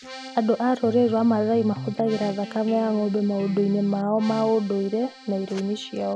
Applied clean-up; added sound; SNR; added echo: none; Accordion + Electric guitar; 15 dB; none.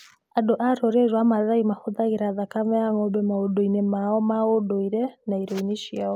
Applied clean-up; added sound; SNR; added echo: none; none; none; none.